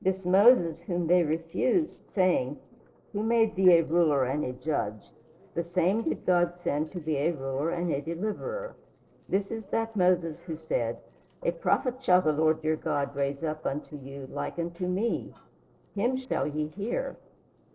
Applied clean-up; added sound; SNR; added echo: neural separator model SepFormer DNS4.